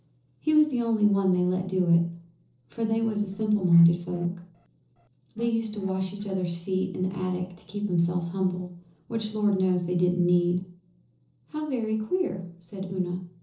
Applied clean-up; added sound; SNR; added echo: neural separator model SepFormer DNS4.